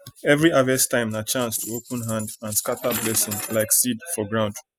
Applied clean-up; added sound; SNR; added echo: classical method spectral subtraction.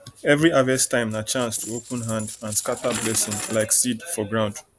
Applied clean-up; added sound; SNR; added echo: none; Coin (dropping); 11 dB; none.